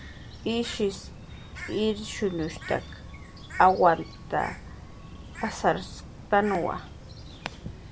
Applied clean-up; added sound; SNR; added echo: none; Bird; 13 dB; none.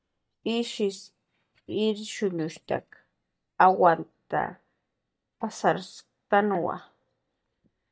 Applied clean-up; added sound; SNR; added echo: neural mask model DeepFilterNet 3.